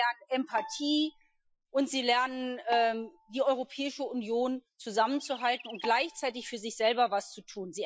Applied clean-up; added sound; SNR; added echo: classical method Wiener filter.